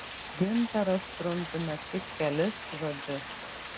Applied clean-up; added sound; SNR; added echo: none; Rain; 8 dB; none.